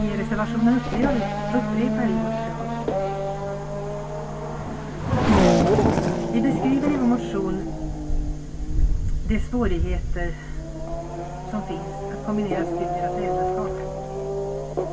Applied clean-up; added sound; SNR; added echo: none; Race car, auto racing / Accelerating, revving, vroom; -3 dB; reverberation time 0.1 s.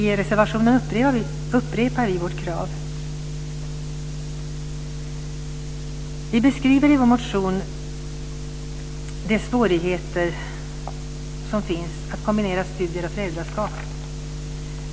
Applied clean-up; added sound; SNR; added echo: none; none; none; none.